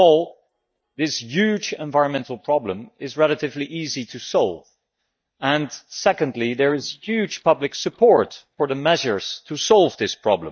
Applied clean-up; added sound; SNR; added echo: neural mask model DeepFilterNet 3.